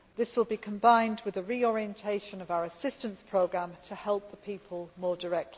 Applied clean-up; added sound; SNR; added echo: none; none; none; none.